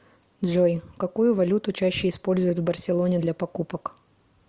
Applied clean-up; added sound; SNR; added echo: none; none; none; none.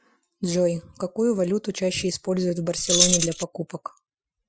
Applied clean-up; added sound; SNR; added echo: classical method Wiener filter.